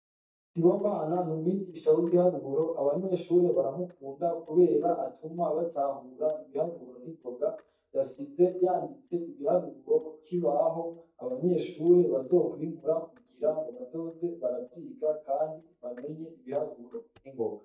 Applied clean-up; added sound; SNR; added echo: neural mask model DeepFilterNet 3.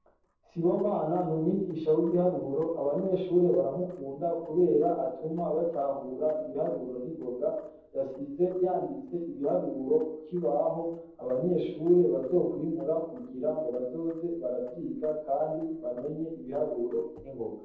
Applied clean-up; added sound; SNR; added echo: neural separator model SepFormer DNS4.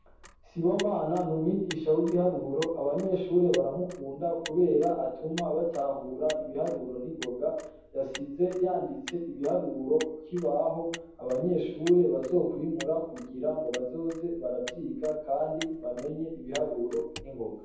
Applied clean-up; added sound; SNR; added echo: none; Motor vehicle (road); 18 dB; reverberation time 0.9 s.